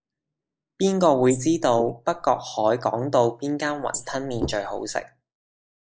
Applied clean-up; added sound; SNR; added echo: neural mask model Resemble Enhance denoiser.